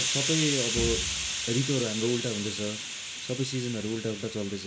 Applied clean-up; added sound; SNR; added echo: none; Hiss; 2 dB; none.